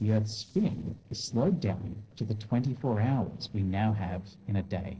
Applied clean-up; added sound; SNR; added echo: neural separator model SepFormer DNS4.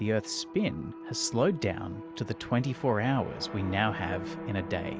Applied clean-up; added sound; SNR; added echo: none; none; none; none.